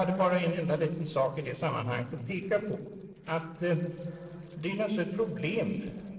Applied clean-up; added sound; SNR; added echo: neural separator model SepFormer DNS4.